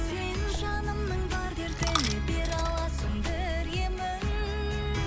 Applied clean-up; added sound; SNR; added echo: none; Coin (dropping); 9 dB; none.